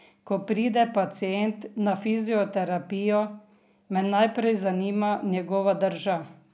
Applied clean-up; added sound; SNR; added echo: none; none; none; none.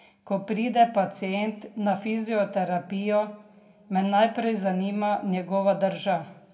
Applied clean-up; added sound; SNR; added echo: none; none; none; reverberation time 1.9 s.